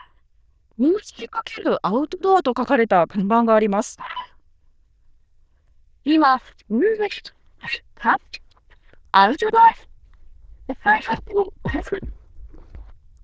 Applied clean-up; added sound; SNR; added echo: neural diffusion model UNIVERSE++.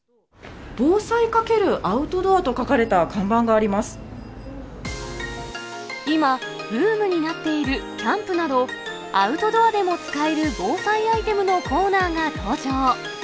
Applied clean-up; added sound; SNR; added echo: none; none; none; none.